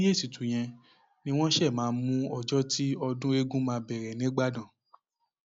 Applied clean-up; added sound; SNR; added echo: none; none; none; none.